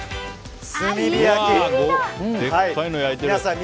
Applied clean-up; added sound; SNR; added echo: none; none; none; none.